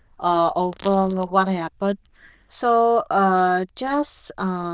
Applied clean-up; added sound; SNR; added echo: neural diffusion model UNIVERSE++.